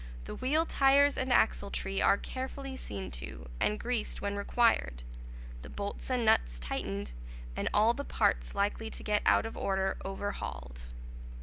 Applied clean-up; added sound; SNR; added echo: none; none; none; none.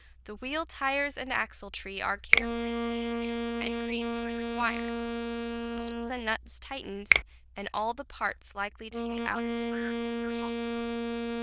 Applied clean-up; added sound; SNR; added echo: neural diffusion model UNIVERSE++.